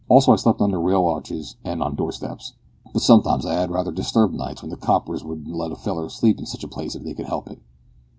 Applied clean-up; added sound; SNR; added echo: none; none; none; none.